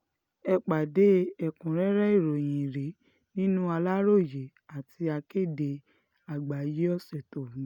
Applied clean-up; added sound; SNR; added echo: none; none; none; none.